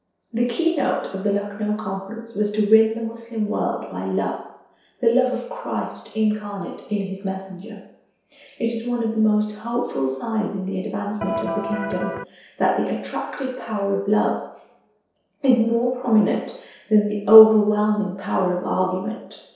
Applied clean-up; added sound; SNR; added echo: neural separator model SepFormer DNS4.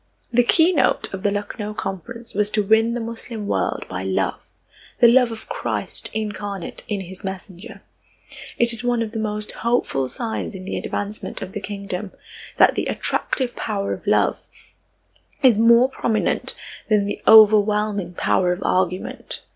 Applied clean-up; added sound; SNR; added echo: none; none; none; none.